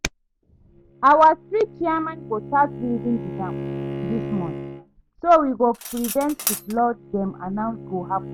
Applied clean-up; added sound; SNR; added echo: none; Bowed string instrument + Cutlery, silverware; 11 dB; none.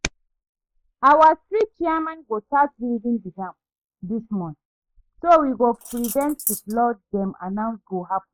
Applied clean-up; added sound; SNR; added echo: neural mask model Resemble Enhance denoiser.